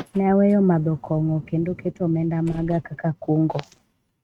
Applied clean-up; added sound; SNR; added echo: neural mask model RNNoise.